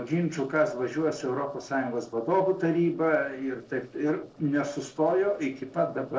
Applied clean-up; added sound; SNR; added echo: neural separator model SepFormer DNS4.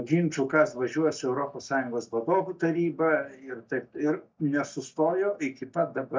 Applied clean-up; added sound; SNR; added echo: neural mask model DeepFilterNet 3.